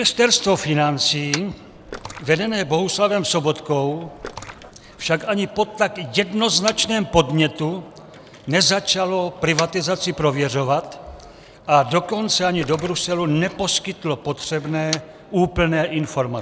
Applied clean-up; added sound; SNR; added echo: none; Motor vehicle (road) + Splash, splatter; 18 dB; none.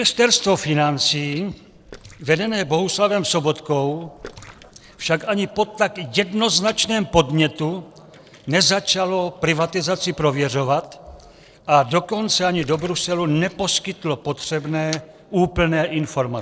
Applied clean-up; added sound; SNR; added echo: neural separator model SepFormer DNS4.